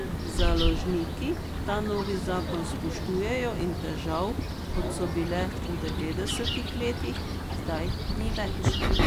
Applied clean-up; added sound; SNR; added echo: none; Bird vocalization, bird call, bird song; -3 dB; none.